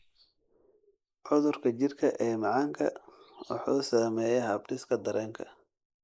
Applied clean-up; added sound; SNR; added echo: neural mask model Resemble Enhance denoiser.